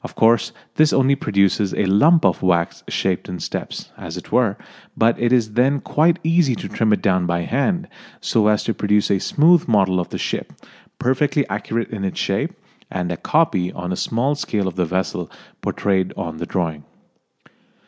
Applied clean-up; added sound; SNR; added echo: none; none; none; none.